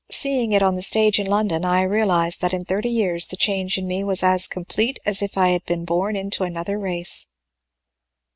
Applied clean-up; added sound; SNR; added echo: none; none; none; none.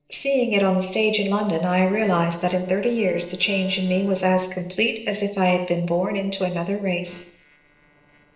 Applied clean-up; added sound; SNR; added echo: neural separator model SepFormer DNS4.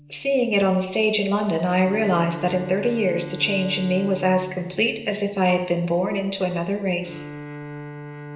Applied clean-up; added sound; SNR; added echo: none; Bowed string instrument; 15 dB; reverberation time 0.9 s.